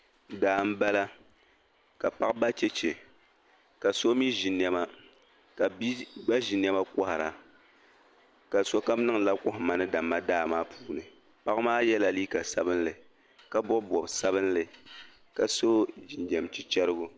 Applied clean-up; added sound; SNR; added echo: none; none; none; none.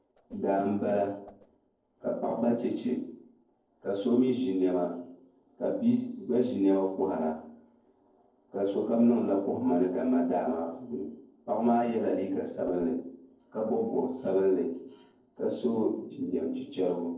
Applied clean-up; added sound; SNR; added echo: neural separator model SepFormer DNS4.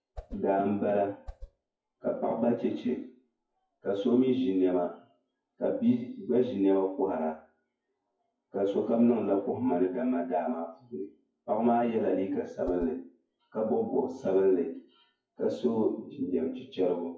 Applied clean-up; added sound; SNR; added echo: classical method WPE with log-MMSE.